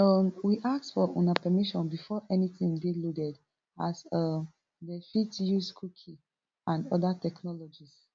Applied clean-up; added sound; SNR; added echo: none; none; none; none.